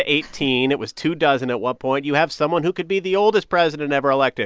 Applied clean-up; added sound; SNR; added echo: none; none; none; none.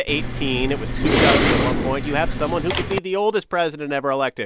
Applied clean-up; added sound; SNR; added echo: none; Respiratory sounds; -3 dB; none.